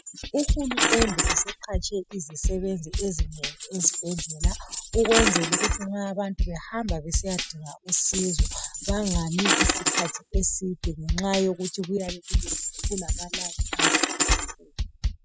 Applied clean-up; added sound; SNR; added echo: classical method spectral subtraction.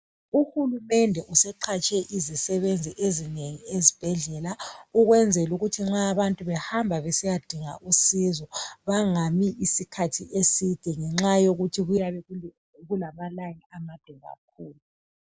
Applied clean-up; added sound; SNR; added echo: none; none; none; none.